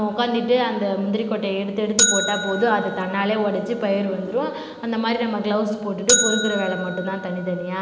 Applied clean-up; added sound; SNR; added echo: none; Bell; 5 dB; none.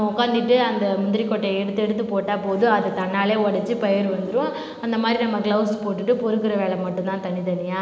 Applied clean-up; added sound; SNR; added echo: none; none; none; none.